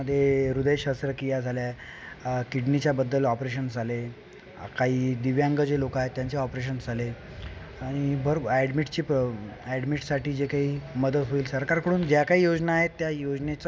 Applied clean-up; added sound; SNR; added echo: none; none; none; none.